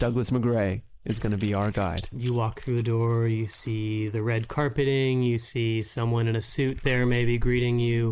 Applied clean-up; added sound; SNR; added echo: neural mask model Resemble Enhance denoiser.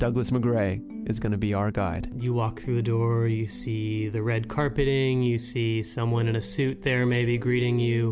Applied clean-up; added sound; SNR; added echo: none; none; none; none.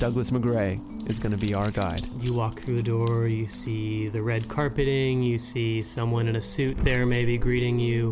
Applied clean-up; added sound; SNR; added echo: none; Keys jangling; 10 dB; none.